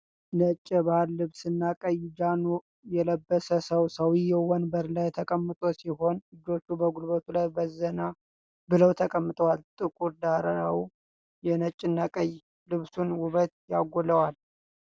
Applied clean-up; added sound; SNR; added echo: none; none; none; none.